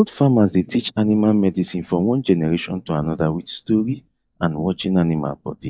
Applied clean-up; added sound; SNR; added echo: neural mask model DeepFilterNet 3.